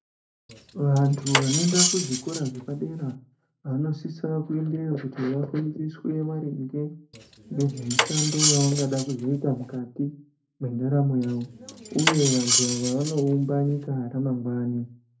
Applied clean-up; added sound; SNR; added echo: none; Cutlery, silverware; 2 dB; reverberation time 0.3 s.